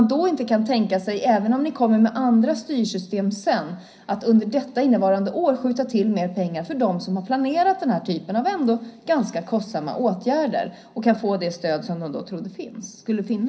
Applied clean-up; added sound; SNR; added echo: none; none; none; reverberation time 0.5 s.